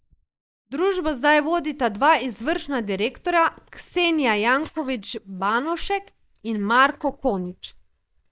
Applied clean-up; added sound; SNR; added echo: neural mask model DeepFilterNet 3.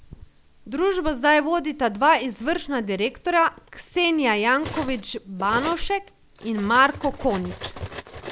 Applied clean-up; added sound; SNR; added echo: none; Cutlery, silverware; 17 dB; none.